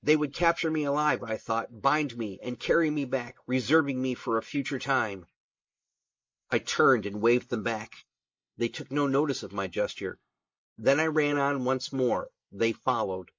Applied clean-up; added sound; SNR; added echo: neural mask model Resemble Enhance denoiser.